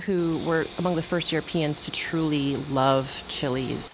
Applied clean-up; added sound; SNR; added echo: none; Train; 10 dB; none.